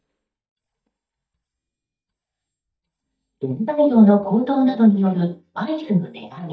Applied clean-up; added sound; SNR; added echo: neural mask model DeepFilterNet 3.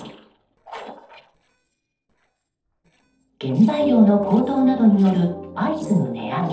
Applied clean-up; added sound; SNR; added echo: neural separator model SepFormer DNS4.